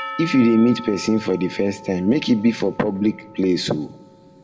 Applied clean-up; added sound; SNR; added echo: none; Percussion; 17 dB; reverberation time 1.2 s.